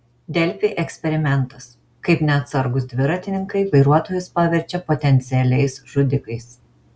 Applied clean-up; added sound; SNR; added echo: none; none; none; none.